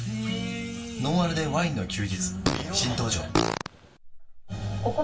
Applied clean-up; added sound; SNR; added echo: none; Fart; 2 dB; reverberation time 0.2 s.